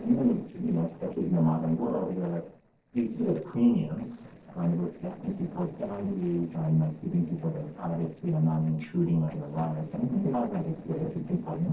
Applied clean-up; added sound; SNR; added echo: neural separator model SepFormer DNS4.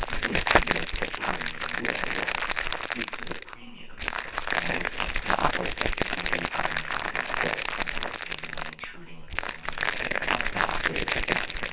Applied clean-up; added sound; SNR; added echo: neural separator model SepFormer WHAMR!.